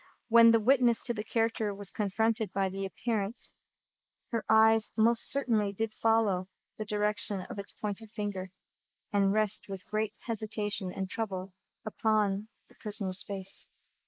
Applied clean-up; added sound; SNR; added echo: neural mask model Resemble Enhance denoiser.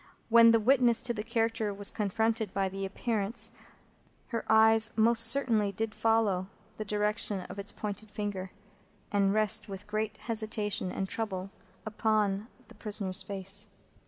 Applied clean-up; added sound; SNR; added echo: none; none; none; none.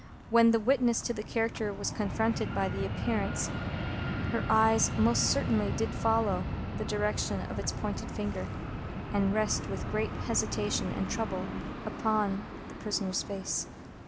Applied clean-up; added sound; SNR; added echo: none; Fixed-wing aircraft, airplane; 4 dB; none.